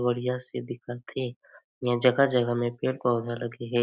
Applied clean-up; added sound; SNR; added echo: none; none; none; none.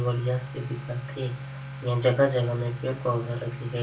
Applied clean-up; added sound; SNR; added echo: none; Accelerating, revving, vroom / Motor vehicle (road); 10 dB; reverberation time 0.3 s.